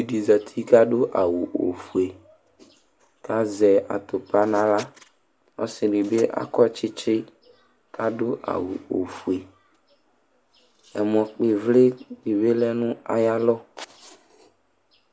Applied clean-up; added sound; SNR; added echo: none; none; none; none.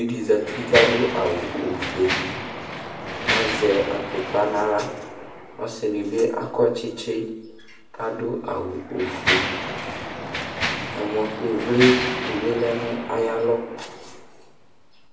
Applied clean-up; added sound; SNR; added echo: none; Mechanisms; 5 dB; reverberation time 0.6 s.